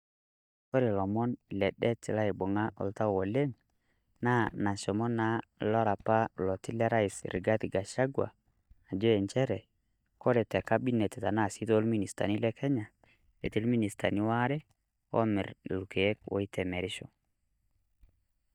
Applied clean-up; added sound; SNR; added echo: neural mask model DeepFilterNet 3.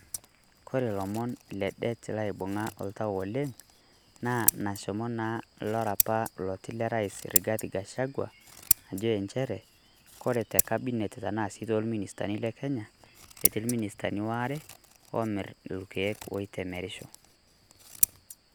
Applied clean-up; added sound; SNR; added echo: none; Scissors; 3 dB; none.